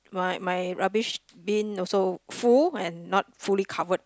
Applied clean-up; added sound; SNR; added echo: none; none; none; none.